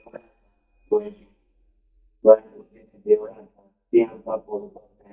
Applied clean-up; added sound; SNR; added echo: neural mask model DeepFilterNet 3.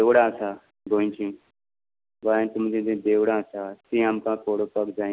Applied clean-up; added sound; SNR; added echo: none; none; none; none.